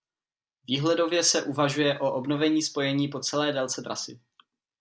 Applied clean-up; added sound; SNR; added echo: none; none; none; none.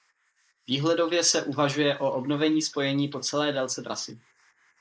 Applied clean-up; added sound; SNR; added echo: neural mask model Resemble Enhance denoiser.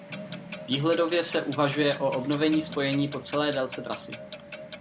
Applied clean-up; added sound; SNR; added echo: none; Clock; 11 dB; none.